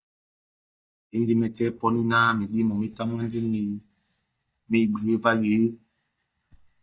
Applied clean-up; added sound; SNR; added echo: neural mask model DeepFilterNet 3.